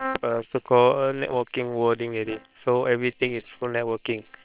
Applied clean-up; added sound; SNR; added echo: neural separator model SepFormer WHAM!.